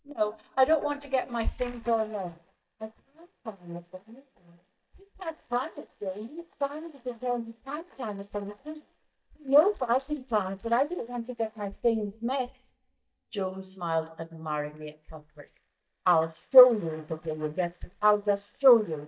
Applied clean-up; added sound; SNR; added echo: neural mask model DeepFilterNet 3.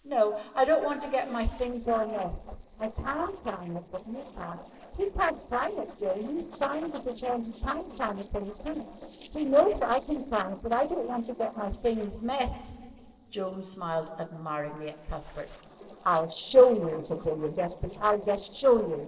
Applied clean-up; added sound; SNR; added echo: neural separator model SepFormer DNS4.